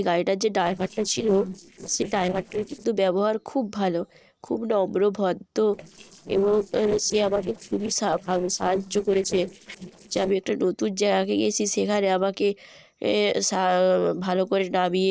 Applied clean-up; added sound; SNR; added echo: neural separator model SepFormer DNS4.